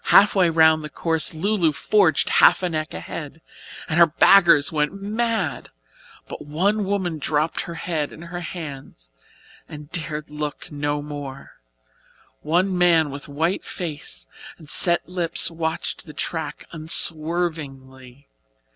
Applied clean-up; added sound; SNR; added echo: none; none; none; none.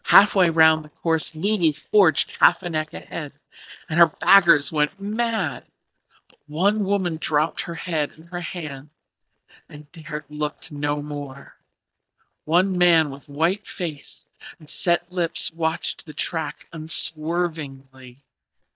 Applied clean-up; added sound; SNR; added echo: neural mask model DeepFilterNet 3.